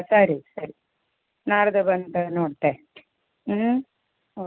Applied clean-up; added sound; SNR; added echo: none; none; none; none.